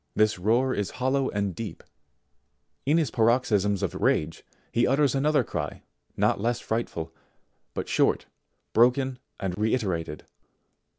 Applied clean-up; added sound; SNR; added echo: none; none; none; none.